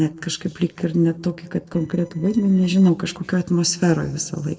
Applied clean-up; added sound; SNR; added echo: neural separator model SepFormer DNS4.